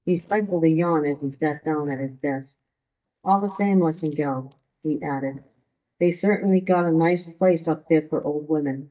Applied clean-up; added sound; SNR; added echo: neural mask model DeepFilterNet 3.